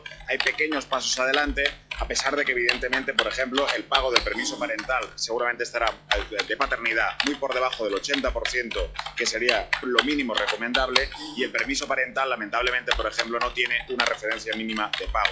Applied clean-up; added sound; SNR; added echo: classical method log-MMSE.